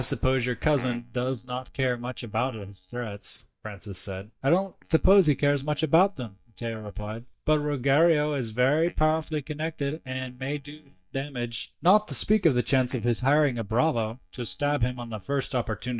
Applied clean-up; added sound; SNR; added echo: neural mask model DeepFilterNet 3.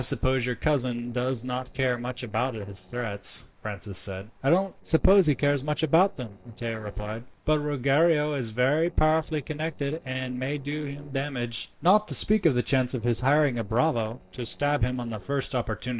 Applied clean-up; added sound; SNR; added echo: neural separator model SepFormer DNS4.